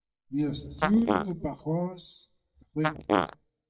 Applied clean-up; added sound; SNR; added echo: neural mask model DeepFilterNet 3.